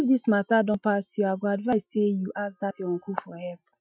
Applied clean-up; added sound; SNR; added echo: classical method Wiener filter.